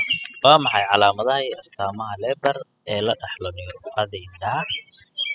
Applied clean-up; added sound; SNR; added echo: classical method spectral subtraction.